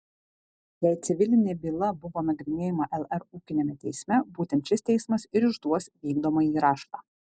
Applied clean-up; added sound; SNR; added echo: none; none; none; none.